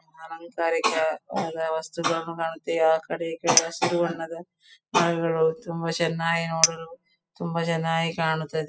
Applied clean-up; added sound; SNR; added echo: classical method spectral subtraction.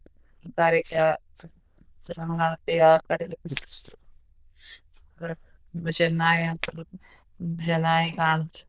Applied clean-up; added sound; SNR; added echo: neural diffusion model UNIVERSE++.